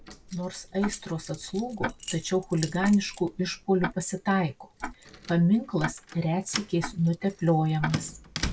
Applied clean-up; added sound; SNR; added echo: none; Tick-tock + Keys jangling; 10 dB; none.